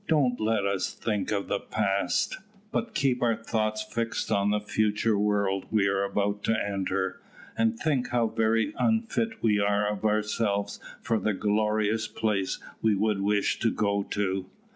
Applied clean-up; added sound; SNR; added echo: none; none; none; none.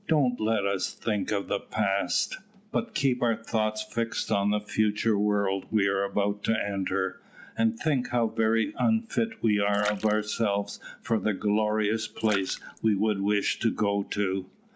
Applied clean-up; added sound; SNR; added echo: none; Splash, splatter; 16 dB; none.